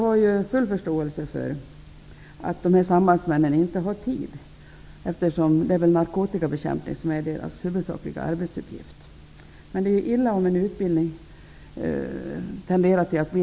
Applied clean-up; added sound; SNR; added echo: none; none; none; none.